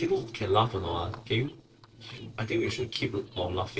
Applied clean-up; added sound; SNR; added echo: neural separator model SepFormer DNS4.